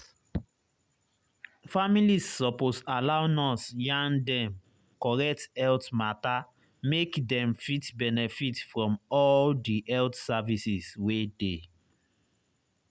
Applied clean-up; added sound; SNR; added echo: none; none; none; none.